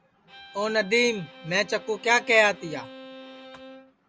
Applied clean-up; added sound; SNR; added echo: none; Bowed string instrument; 19 dB; none.